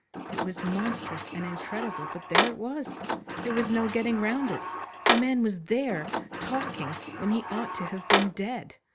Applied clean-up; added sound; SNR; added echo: none; Sliding door; 0 dB; none.